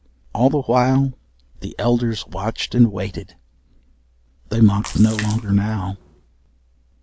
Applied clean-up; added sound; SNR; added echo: none; Splash, splatter; 15 dB; none.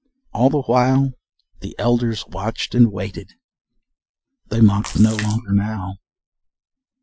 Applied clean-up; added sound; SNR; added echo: classical method Wiener filter.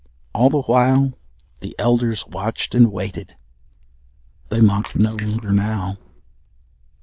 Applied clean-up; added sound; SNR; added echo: neural diffusion model UNIVERSE++.